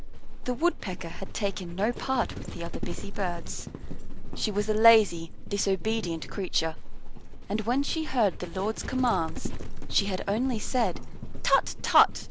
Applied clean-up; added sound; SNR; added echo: none; Livestock, farm animals, working animals; 2 dB; none.